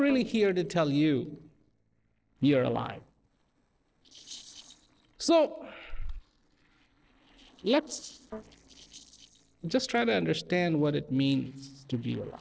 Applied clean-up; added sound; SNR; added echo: neural separator model SepFormer DNS4.